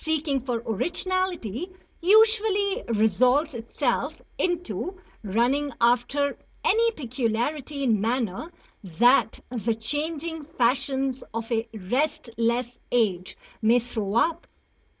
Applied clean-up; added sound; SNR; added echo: none; none; none; none.